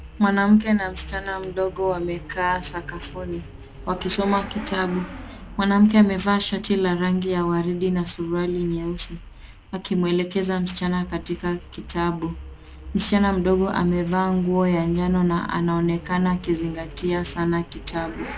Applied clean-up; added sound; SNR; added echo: none; Motorcycle / Accelerating, revving, vroom; 16 dB; none.